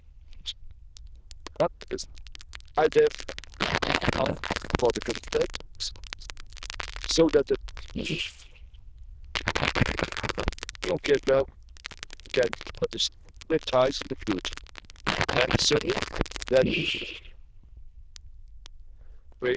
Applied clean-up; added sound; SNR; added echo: neural diffusion model UNIVERSE++.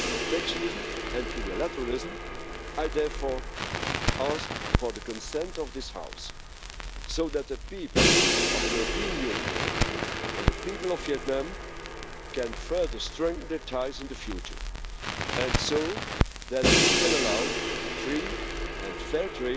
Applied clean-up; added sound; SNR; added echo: none; Crackle + Crash cymbal; -4 dB; none.